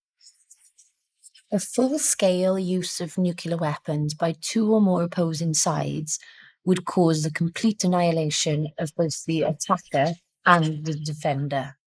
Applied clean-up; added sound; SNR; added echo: neural mask model Resemble Enhance denoiser.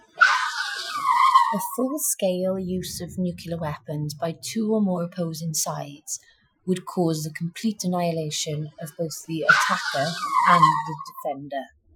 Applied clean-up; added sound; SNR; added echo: classical method Wiener filter.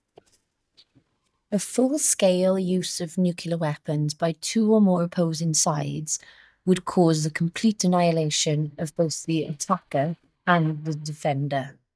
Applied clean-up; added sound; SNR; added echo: neural mask model DeepFilterNet 3.